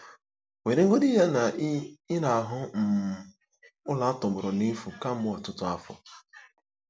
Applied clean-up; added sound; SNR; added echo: none; none; none; none.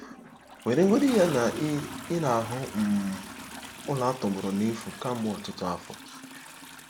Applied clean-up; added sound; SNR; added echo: none; Toilet flush; 13 dB; none.